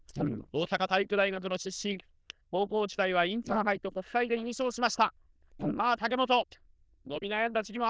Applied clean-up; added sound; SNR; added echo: neural diffusion model UNIVERSE++.